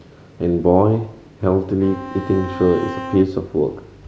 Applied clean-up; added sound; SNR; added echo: none; Bowed string instrument; 11 dB; none.